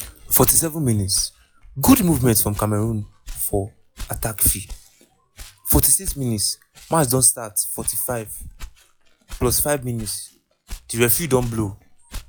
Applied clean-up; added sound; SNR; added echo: classical method log-MMSE.